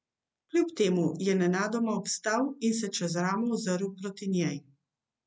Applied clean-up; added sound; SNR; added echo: none; none; none; none.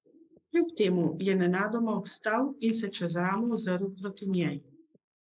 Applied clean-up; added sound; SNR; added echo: neural mask model Resemble Enhance denoiser.